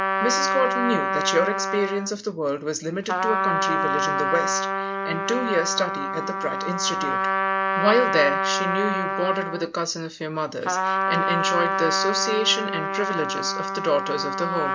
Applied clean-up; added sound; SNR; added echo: none; Trumpet; -1 dB; none.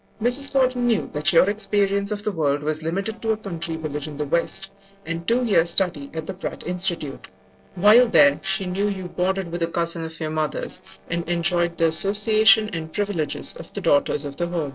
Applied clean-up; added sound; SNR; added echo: neural separator model SepFormer DNS4.